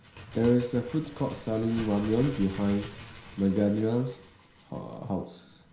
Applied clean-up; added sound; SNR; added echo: none; Bird; 16 dB; reverberation time 0.5 s.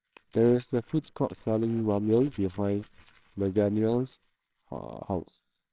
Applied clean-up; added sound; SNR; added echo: neural separator model SepFormer WHAMR!.